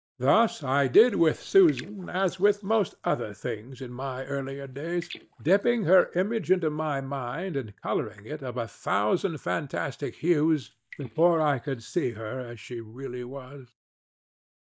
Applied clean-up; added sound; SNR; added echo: neural mask model DeepFilterNet 3.